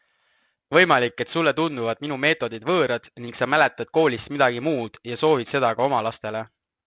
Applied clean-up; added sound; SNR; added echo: none; none; none; none.